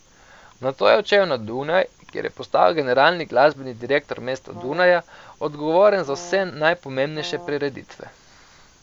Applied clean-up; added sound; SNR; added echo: none; Brass instrument; 19 dB; none.